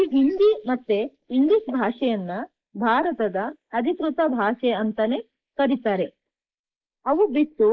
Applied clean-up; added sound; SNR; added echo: neural mask model Resemble Enhance denoiser.